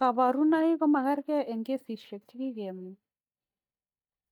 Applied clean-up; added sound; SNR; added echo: neural mask model DeepFilterNet 3.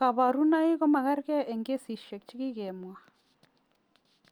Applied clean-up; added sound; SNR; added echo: none; none; none; none.